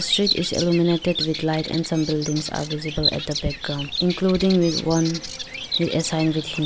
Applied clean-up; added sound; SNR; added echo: none; Bird vocalization, bird call, bird song; 7 dB; none.